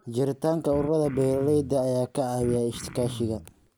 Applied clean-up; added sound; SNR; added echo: none; Cough; 13 dB; none.